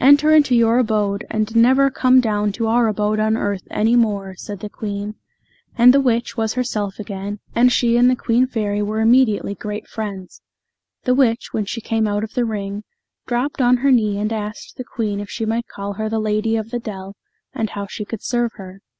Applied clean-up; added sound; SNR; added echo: none; none; none; none.